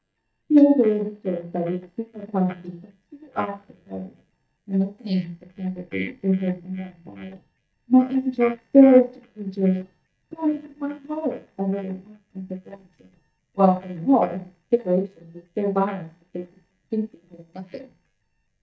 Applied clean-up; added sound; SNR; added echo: neural mask model DeepFilterNet 3.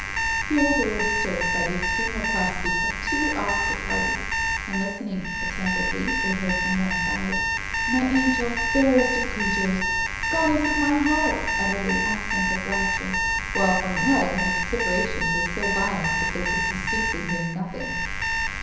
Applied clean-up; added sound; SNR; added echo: none; Alarm; -2 dB; reverberation time 1.0 s.